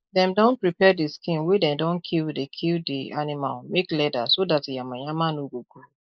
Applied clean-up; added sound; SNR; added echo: neural mask model Resemble Enhance denoiser.